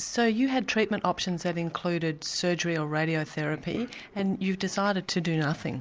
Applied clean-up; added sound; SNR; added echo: none; none; none; none.